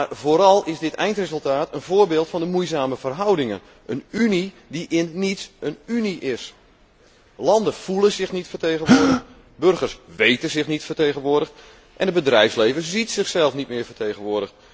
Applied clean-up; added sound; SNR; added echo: none; Gasp; 1 dB; none.